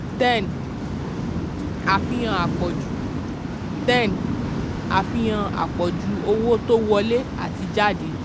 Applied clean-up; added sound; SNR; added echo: none; Waves, surf; 3 dB; none.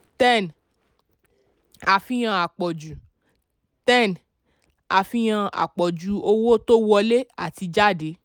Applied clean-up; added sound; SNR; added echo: none; none; none; none.